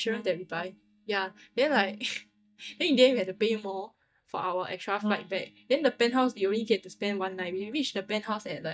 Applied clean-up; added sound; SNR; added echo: neural mask model DeepFilterNet 3.